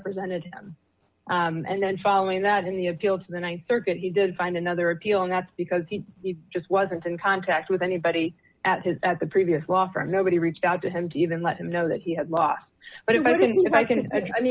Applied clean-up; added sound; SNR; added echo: none; none; none; none.